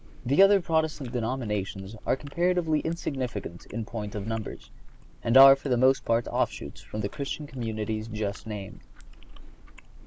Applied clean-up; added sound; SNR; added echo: none; Chewing, mastication; 13 dB; none.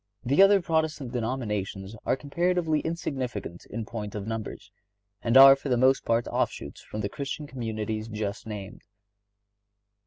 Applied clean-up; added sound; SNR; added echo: none; none; none; none.